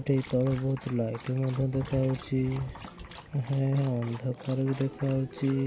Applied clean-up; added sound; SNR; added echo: none; Dog; 19 dB; none.